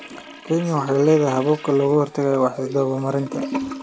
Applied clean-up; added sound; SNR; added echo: none; Toilet flush / Gurgling; 13 dB; none.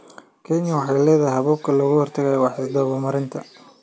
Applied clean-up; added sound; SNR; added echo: none; none; none; none.